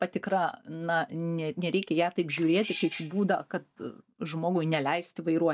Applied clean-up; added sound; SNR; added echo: neural mask model DeepFilterNet 3.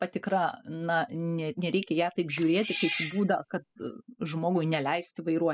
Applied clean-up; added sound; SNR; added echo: classical method spectral subtraction.